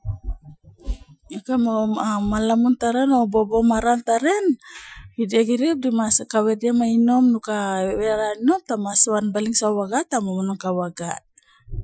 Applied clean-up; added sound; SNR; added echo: classical method Wiener filter.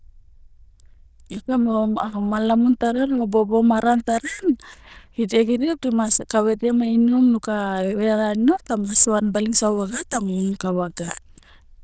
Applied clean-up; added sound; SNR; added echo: neural diffusion model UNIVERSE++.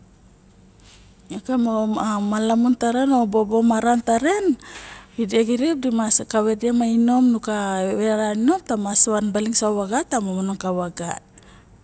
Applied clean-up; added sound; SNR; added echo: none; none; none; none.